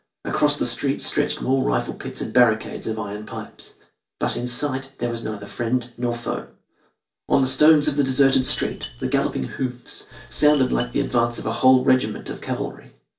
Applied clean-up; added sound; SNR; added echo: none; Coin (dropping); 8 dB; reverberation time 0.3 s.